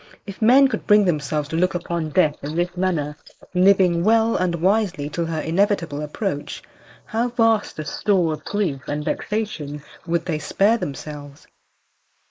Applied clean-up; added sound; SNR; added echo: neural mask model Resemble Enhance denoiser.